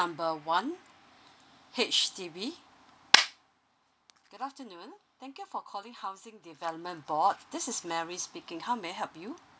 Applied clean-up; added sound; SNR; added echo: none; none; none; none.